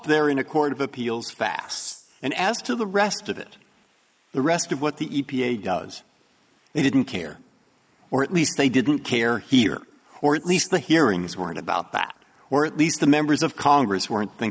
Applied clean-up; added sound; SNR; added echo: neural mask model Resemble Enhance denoiser.